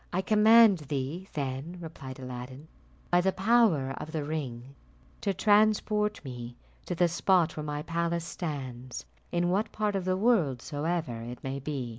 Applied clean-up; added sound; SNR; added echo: none; none; none; none.